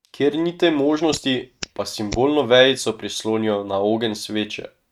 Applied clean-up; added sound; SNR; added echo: neural mask model RNNoise.